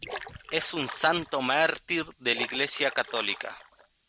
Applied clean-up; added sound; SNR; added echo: none; Splash, splatter; 13 dB; none.